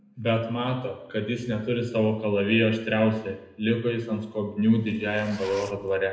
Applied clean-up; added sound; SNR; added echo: none; Zipper (clothing); 18 dB; reverberation time 0.8 s.